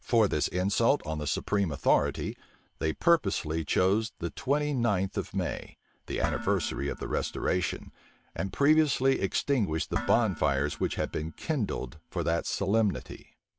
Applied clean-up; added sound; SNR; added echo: none; Dishes, pots, and pans; 14 dB; none.